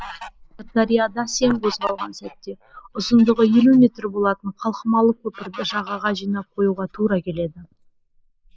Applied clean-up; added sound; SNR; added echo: neural mask model Resemble Enhance denoiser.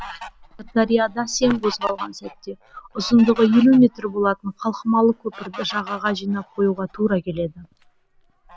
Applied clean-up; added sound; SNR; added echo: none; Fowl; 18 dB; none.